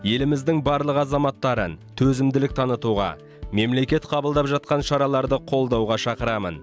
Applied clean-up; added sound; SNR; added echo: none; none; none; none.